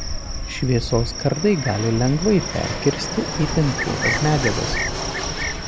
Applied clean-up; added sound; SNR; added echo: none; Cricket + Fixed-wing aircraft, airplane; 3 dB; none.